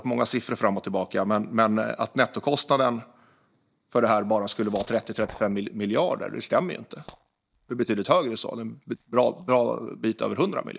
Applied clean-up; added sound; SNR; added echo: neural mask model DeepFilterNet 3.